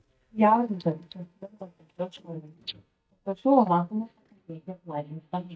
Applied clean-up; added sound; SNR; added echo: neural mask model DeepFilterNet 3.